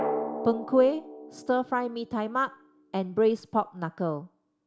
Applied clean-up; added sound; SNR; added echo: none; Drum; 10 dB; none.